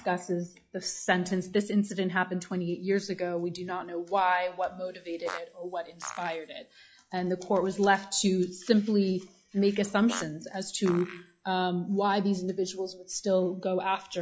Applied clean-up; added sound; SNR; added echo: classical method log-MMSE.